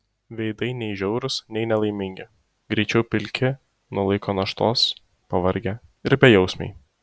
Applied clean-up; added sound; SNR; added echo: none; none; none; none.